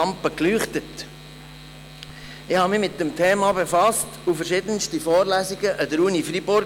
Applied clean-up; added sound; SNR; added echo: none; none; none; none.